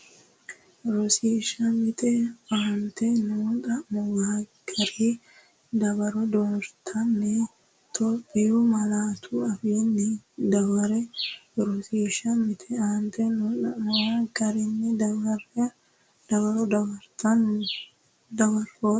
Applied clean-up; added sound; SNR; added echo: none; none; none; none.